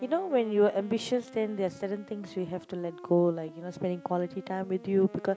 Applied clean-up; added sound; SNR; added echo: none; Wind instrument, woodwind instrument; 19 dB; none.